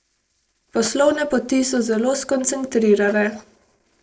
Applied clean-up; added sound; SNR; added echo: neural separator model SepFormer DNS4.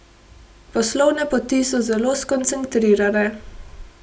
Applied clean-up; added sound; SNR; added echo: none; none; none; none.